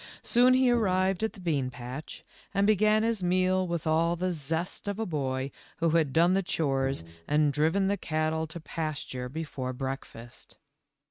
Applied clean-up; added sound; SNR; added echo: neural mask model RNNoise.